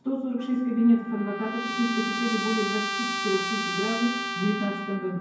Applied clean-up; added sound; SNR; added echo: none; Trumpet; 5 dB; reverberation time 0.9 s.